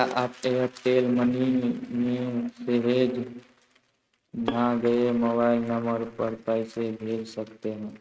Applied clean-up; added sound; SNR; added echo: neural mask model RNNoise.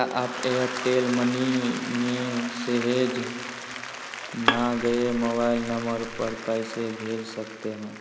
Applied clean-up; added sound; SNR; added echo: none; Bowed string instrument + Applause / Crowd; 7 dB; none.